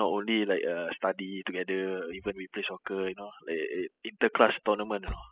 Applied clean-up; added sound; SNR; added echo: classical method spectral subtraction.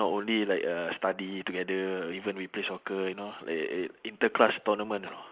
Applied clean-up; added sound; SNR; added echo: neural mask model Resemble Enhance denoiser.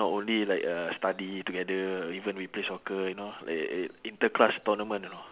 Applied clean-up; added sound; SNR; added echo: none; none; none; none.